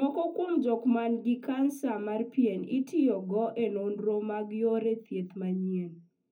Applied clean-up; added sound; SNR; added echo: none; none; none; reverberation time 0.3 s.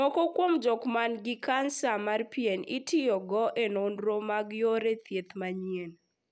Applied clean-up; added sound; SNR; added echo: none; none; none; none.